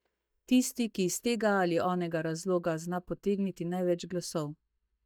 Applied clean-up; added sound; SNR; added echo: neural mask model DeepFilterNet 3.